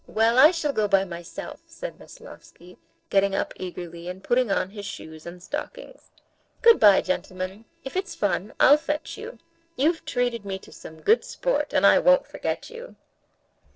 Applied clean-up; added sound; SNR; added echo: neural separator model SepFormer DNS4.